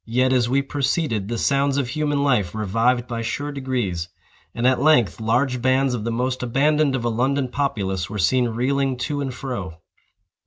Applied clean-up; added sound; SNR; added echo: none; none; none; none.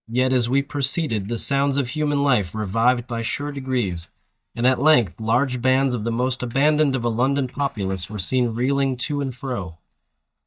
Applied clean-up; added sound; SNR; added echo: neural mask model DeepFilterNet 3.